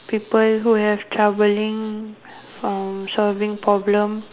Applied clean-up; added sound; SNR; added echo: none; none; none; none.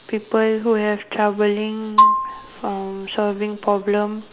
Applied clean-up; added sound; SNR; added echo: none; Marimba, xylophone; -2 dB; none.